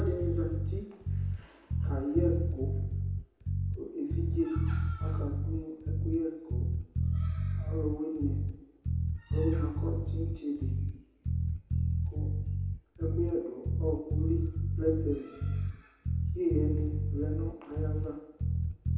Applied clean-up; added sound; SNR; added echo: none; Bass guitar; -5 dB; reverberation time 0.9 s.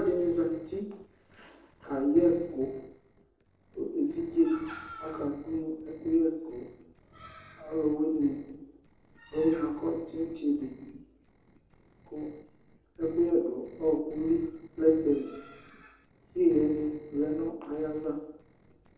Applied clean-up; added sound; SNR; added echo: neural separator model SepFormer DNS4.